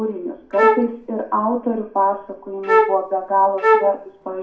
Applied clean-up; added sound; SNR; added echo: none; Wind instrument, woodwind instrument; -3 dB; reverberation time 0.5 s.